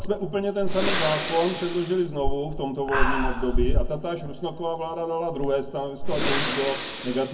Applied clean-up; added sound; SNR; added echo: none; Breathing; -1 dB; reverberation time 0.3 s.